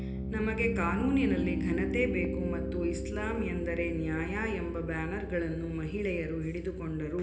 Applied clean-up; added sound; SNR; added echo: none; Piano; 3 dB; reverberation time 1.0 s.